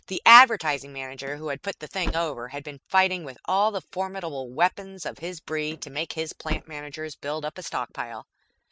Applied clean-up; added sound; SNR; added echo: neural mask model RNNoise.